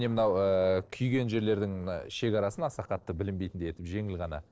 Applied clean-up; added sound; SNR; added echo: neural separator model SepFormer DNS4.